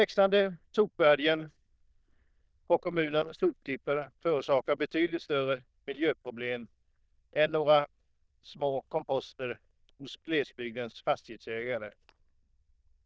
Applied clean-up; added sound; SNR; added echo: neural diffusion model UNIVERSE++.